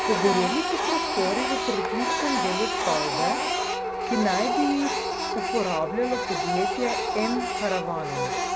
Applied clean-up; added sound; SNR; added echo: none; Printer; -2 dB; none.